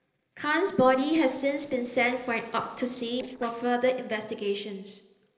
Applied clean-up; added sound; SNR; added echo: neural separator model SepFormer DNS4.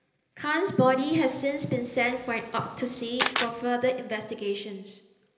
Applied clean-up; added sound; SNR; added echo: none; Camera; 6 dB; reverberation time 1.4 s.